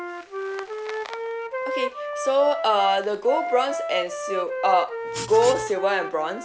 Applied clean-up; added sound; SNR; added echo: none; Wind instrument, woodwind instrument + Writing; 6 dB; none.